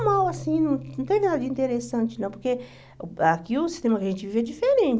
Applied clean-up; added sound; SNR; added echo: none; Marimba, xylophone; 17 dB; none.